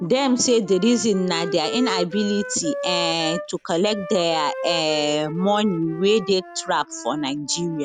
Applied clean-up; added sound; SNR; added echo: none; Wind instrument, woodwind instrument; 10 dB; none.